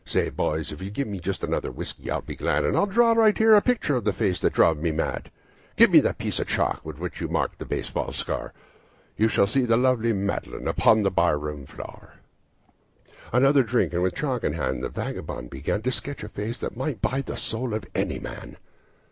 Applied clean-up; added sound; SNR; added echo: none; none; none; none.